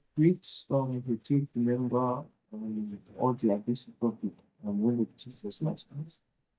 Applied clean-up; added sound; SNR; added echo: neural mask model DeepFilterNet 3.